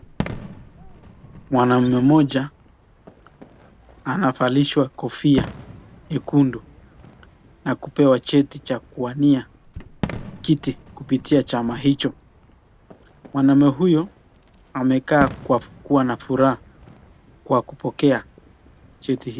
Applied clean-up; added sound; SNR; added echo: none; Fireworks; 16 dB; none.